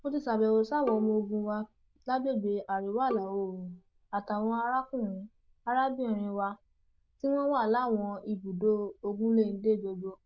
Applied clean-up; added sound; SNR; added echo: neural diffusion model UNIVERSE++.